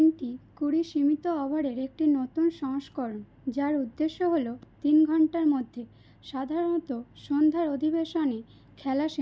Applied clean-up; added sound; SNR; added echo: none; none; none; none.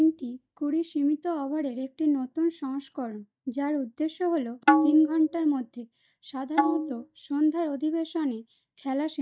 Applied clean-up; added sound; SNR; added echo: neural mask model DeepFilterNet 3.